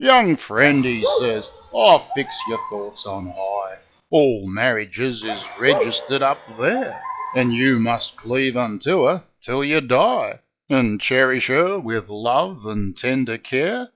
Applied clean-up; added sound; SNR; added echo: classical method log-MMSE.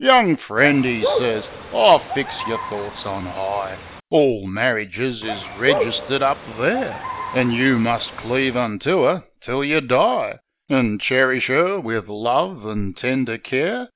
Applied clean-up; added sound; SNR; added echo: none; Bird; 8 dB; none.